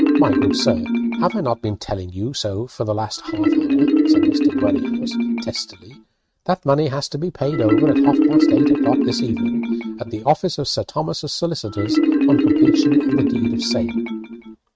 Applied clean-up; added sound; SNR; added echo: neural mask model RNNoise.